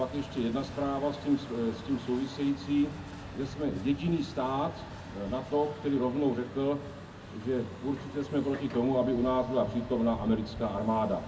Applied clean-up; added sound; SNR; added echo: none; Truck; 12 dB; reverberation time 0.4 s.